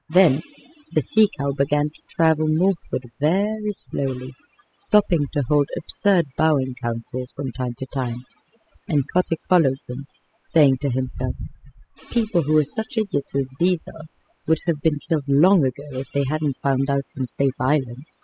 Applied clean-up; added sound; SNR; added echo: classical method spectral subtraction.